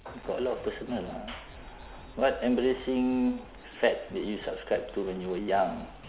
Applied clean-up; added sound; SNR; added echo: none; Drum kit; 18 dB; none.